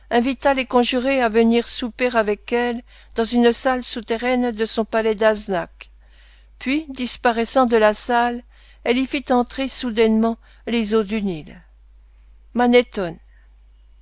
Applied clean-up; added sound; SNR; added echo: none; none; none; none.